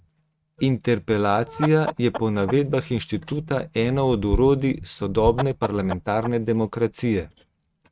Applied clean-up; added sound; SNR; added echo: neural mask model RNNoise.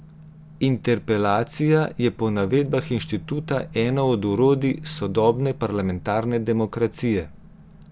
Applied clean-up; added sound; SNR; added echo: none; none; none; none.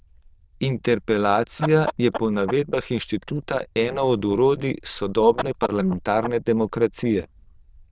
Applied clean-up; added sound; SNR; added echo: neural diffusion model UNIVERSE++.